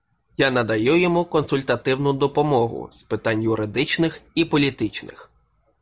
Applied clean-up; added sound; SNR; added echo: none; none; none; none.